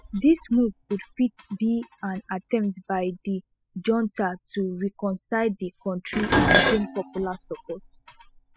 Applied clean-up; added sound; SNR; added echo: classical method spectral subtraction.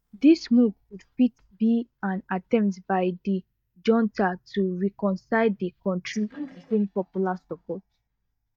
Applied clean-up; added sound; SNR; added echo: neural mask model DeepFilterNet 3.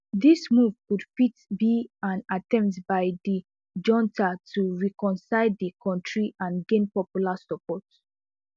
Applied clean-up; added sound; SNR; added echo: none; none; none; none.